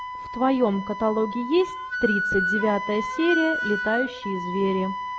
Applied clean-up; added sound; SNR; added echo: none; Wind instrument, woodwind instrument; 4 dB; none.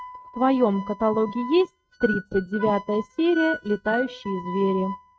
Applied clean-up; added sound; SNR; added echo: neural mask model RNNoise.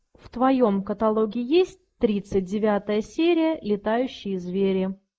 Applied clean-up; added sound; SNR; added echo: neural mask model Resemble Enhance denoiser.